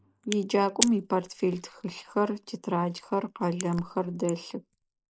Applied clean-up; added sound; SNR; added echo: neural mask model Resemble Enhance denoiser.